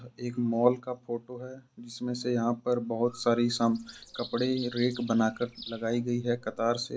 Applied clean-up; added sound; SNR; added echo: neural mask model Resemble Enhance denoiser.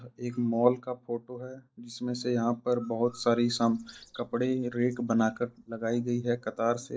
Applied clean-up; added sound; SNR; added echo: neural mask model DeepFilterNet 3.